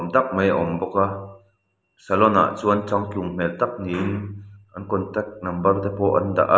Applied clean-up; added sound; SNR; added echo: none; none; none; none.